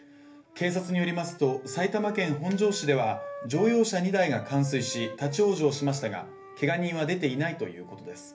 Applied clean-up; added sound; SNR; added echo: none; Wind instrument, woodwind instrument; 16 dB; reverberation time 0.3 s.